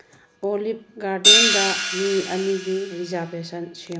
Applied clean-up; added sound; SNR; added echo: none; Hi-hat; -3 dB; none.